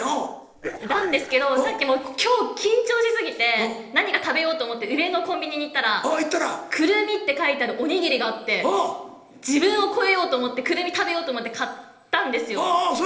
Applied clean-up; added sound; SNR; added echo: neural separator model SepFormer DNS4.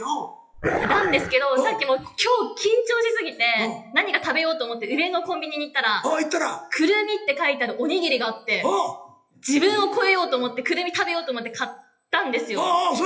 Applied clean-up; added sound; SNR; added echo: classical method WPE with log-MMSE.